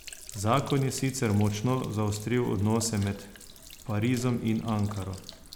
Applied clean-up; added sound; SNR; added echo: none; Sink (filling or washing); 18 dB; none.